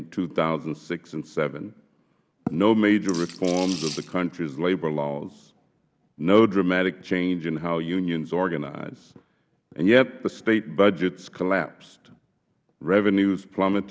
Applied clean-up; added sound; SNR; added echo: none; Rattle / Rattle (instrument); 13 dB; none.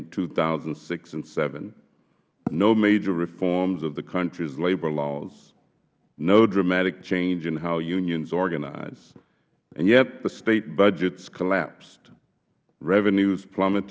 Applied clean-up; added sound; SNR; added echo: none; none; none; none.